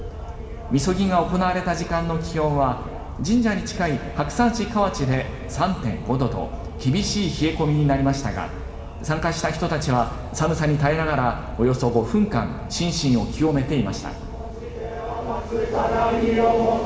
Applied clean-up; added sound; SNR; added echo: none; Bird vocalization, bird call, bird song; 11 dB; reverberation time 2.0 s.